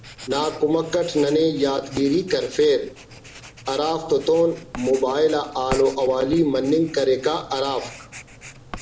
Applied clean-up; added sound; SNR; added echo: none; Writing; 17 dB; reverberation time 0.9 s.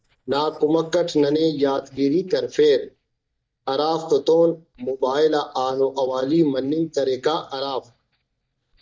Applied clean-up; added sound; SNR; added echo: neural mask model DeepFilterNet 3.